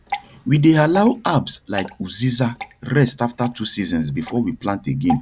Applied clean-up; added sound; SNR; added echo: none; Drip / Water; 15 dB; none.